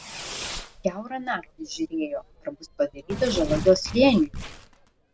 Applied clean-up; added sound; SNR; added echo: none; Fireworks + Tearing; 11 dB; none.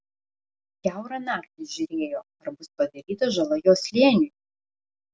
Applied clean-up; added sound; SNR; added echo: none; none; none; none.